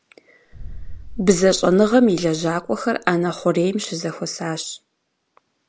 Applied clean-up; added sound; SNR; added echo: none; Boom; 15 dB; none.